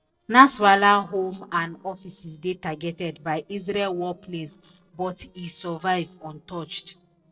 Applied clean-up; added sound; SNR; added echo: neural separator model SepFormer DNS4.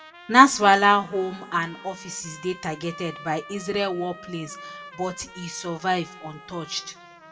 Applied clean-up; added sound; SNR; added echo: none; Trumpet; 19 dB; reverberation time 1.0 s.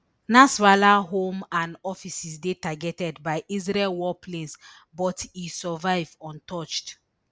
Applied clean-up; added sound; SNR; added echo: none; none; none; none.